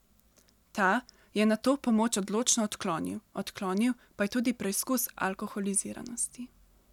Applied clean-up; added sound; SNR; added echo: none; none; none; none.